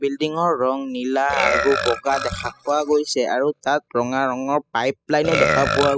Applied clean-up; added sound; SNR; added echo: classical method spectral subtraction.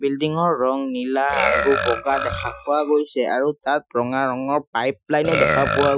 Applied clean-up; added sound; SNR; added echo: classical method Wiener filter.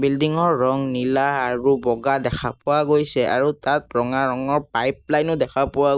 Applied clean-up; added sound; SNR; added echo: none; none; none; none.